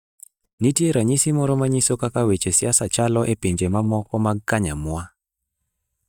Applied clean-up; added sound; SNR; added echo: neural mask model DeepFilterNet 3.